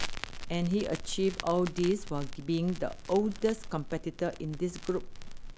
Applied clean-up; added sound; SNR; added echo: none; Crackle; 7 dB; none.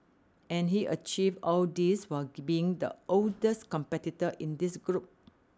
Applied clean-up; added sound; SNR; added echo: none; none; none; none.